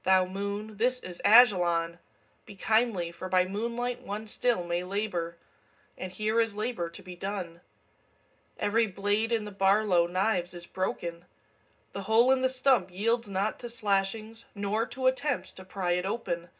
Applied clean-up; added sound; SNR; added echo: none; none; none; reverberation time 0.2 s.